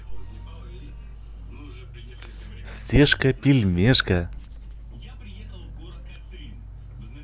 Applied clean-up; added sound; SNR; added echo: none; Growling; 13 dB; none.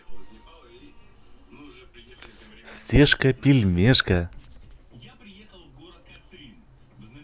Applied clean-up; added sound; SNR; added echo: none; none; none; none.